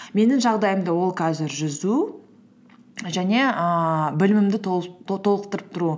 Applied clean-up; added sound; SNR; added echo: none; none; none; none.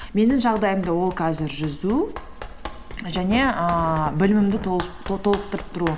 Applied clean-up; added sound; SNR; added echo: none; Thunder + Run; 11 dB; none.